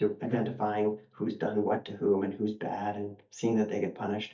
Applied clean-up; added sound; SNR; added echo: neural mask model DeepFilterNet 3.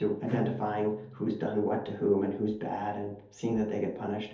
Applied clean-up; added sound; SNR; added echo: none; Bowed string instrument; 13 dB; reverberation time 0.5 s.